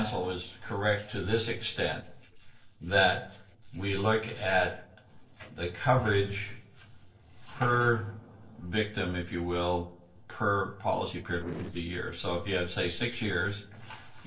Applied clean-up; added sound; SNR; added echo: neural separator model SepFormer DNS4.